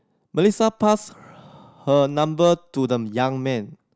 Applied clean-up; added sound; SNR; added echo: none; none; none; none.